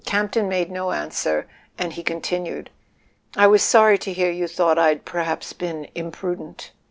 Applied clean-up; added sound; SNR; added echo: none; none; none; none.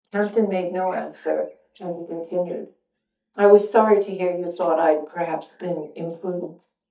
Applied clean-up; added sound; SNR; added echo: neural mask model DeepFilterNet 3.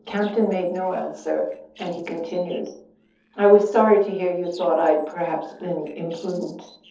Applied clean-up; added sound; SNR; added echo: neural separator model SepFormer DNS4.